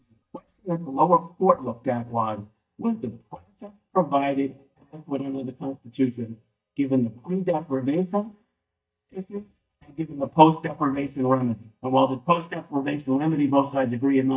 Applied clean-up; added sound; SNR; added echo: neural mask model DeepFilterNet 3.